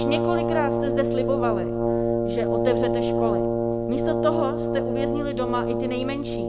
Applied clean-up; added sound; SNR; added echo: none; Brass instrument; -5 dB; none.